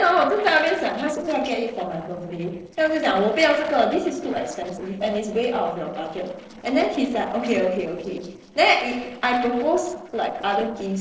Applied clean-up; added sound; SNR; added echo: neural separator model SepFormer DNS4.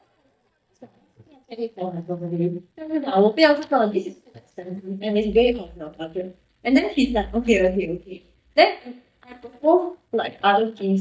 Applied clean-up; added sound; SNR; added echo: neural mask model DeepFilterNet 3.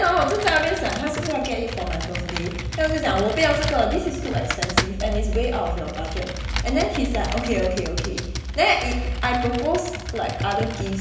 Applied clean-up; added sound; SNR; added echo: none; Computer keyboard; 8 dB; reverberation time 1.0 s.